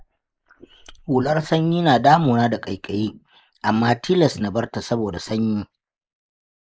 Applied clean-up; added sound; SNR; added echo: neural mask model Resemble Enhance denoiser.